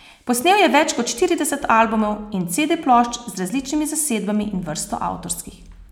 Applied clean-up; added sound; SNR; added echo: none; none; none; none.